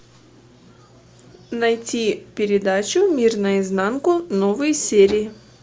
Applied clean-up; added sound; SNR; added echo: none; none; none; none.